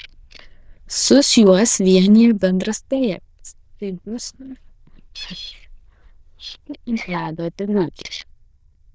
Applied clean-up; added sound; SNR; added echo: neural diffusion model UNIVERSE++.